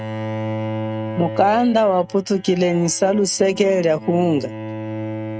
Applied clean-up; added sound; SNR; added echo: neural mask model RNNoise.